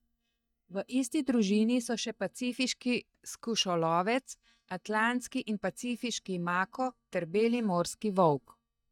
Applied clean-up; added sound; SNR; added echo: neural mask model DeepFilterNet 3.